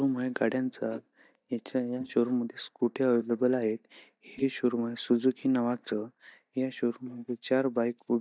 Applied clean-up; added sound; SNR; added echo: neural mask model DeepFilterNet 3.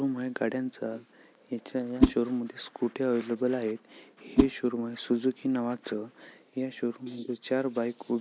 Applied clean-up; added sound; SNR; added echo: neural mask model Resemble Enhance denoiser.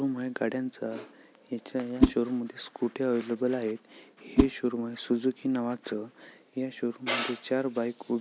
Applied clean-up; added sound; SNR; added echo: none; Whoosh, swoosh, swish; 1 dB; none.